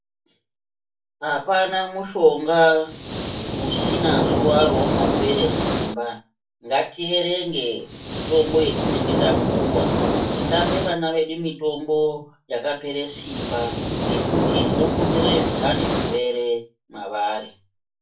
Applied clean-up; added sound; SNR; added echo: none; Hiss; -2 dB; reverberation time 0.2 s.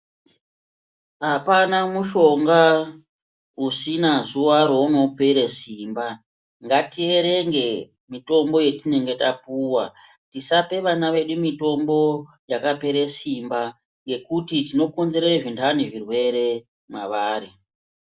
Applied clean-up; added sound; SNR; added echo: none; none; none; none.